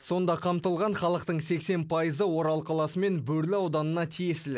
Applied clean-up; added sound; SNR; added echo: none; Chirp, tweet; 20 dB; none.